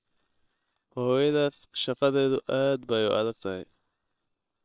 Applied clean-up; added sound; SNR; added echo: neural separator model SepFormer WHAM!.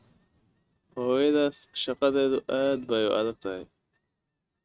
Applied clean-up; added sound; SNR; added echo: neural mask model RNNoise.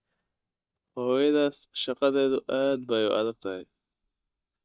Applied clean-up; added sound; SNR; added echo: neural mask model DeepFilterNet 3.